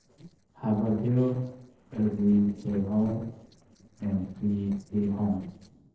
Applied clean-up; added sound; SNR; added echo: neural separator model SepFormer DNS4.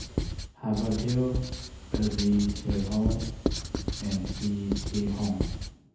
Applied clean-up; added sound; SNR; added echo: none; Writing; 3 dB; reverberation time 0.8 s.